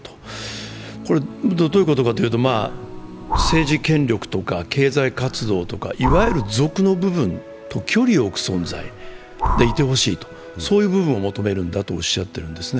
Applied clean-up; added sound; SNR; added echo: none; Breathing; 7 dB; none.